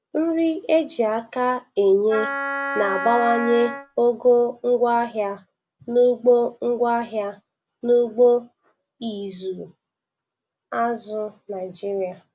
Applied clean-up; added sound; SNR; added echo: none; Wind instrument, woodwind instrument; 5 dB; none.